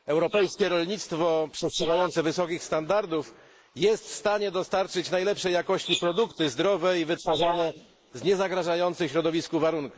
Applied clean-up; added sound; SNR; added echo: neural mask model Resemble Enhance denoiser.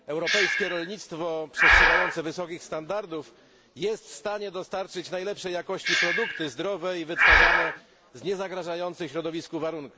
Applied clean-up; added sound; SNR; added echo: none; Breathing; -5 dB; none.